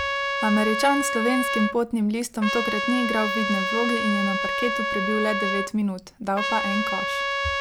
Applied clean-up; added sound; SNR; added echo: none; Trumpet; 1 dB; none.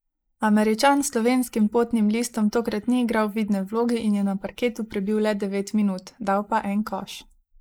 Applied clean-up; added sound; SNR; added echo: neural mask model Resemble Enhance denoiser.